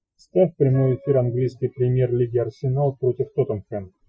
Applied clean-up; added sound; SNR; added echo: classical method Wiener filter.